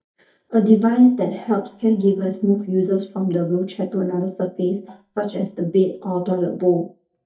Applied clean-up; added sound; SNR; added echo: neural mask model DeepFilterNet 3.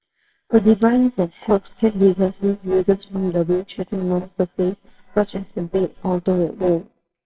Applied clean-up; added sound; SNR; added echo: neural separator model SepFormer WHAMR!.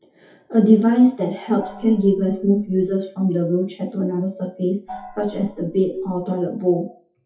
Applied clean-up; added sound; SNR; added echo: classical method WPE with log-MMSE.